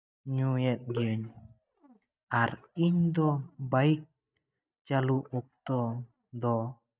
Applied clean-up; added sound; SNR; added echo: neural mask model DeepFilterNet 3.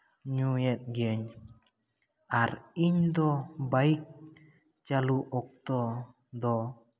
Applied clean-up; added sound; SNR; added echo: none; none; none; none.